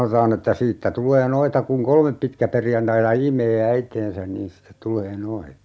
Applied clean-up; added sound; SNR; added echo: none; none; none; none.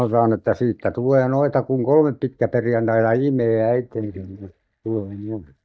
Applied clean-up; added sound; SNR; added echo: neural mask model DeepFilterNet 3.